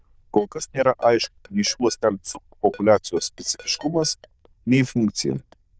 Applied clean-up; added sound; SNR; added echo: neural diffusion model UNIVERSE++.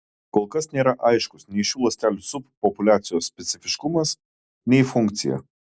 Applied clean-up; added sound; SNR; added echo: none; none; none; none.